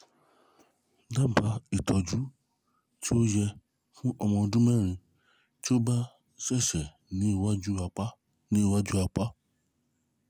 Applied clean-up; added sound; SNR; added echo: none; none; none; none.